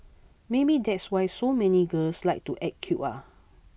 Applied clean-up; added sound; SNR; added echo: none; none; none; none.